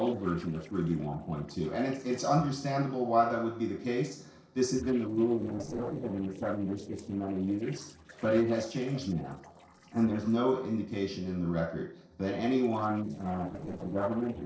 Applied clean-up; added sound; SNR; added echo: neural separator model SepFormer DNS4.